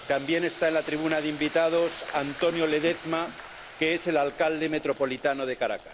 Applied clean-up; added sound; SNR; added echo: none; Boiling; 15 dB; none.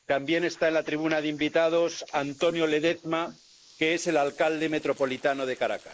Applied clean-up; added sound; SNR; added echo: neural mask model Resemble Enhance denoiser.